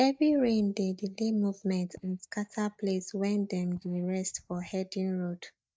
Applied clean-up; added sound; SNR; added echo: neural mask model DeepFilterNet 3.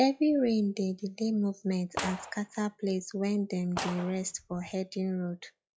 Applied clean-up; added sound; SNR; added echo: classical method log-MMSE.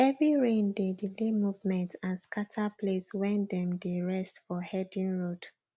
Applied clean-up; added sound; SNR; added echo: none; none; none; none.